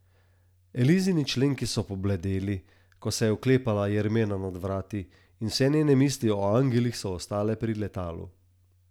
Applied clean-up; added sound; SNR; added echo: none; none; none; none.